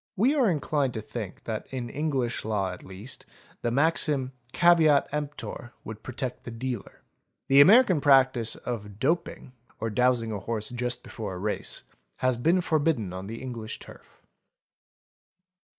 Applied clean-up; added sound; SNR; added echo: none; none; none; none.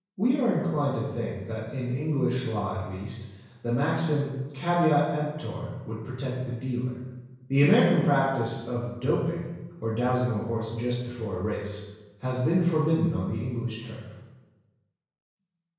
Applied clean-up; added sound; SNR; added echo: none; none; none; reverberation time 1.0 s.